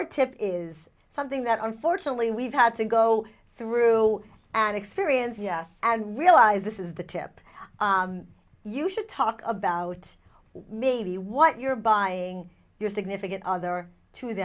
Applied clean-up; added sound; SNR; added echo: none; none; none; none.